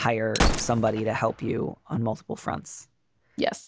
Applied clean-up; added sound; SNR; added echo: none; Gunshot, gunfire; 3 dB; none.